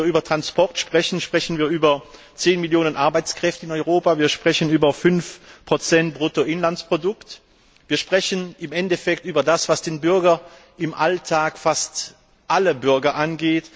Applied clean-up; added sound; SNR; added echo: none; none; none; none.